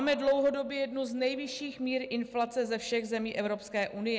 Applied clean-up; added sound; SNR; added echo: none; none; none; none.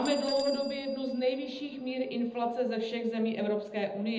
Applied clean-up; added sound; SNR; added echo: none; Bell; 16 dB; reverberation time 0.8 s.